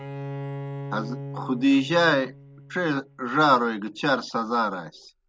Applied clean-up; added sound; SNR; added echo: none; Bowed string instrument; 13 dB; none.